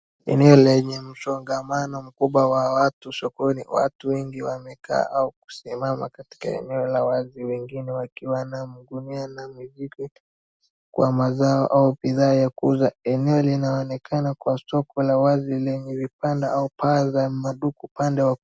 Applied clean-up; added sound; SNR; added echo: none; none; none; none.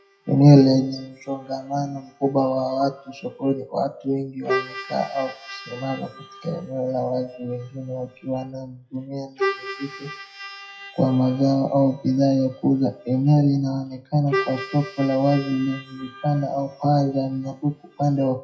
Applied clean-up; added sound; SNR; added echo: classical method WPE with log-MMSE.